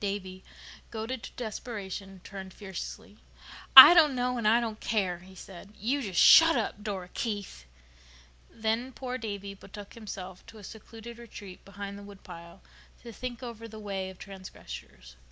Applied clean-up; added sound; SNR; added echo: none; none; none; none.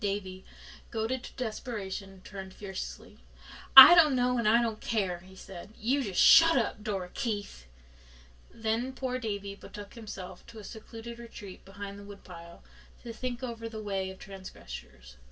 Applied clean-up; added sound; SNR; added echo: none; none; none; reverberation time 0.1 s.